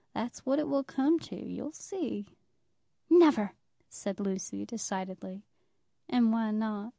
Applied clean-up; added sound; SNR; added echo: none; none; none; none.